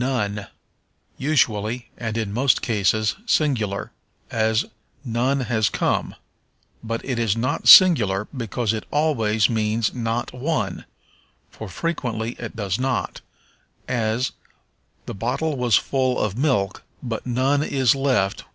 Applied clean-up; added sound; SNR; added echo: none; none; none; none.